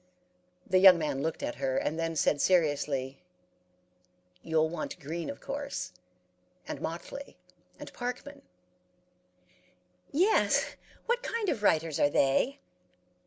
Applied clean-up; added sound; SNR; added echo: none; none; none; none.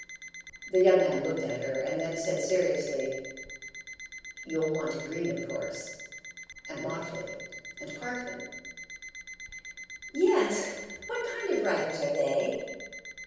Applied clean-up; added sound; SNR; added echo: none; Alarm; 13 dB; reverberation time 1.3 s.